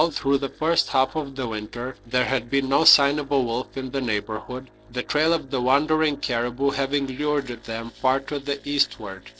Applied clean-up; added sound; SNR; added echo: neural separator model SepFormer DNS4.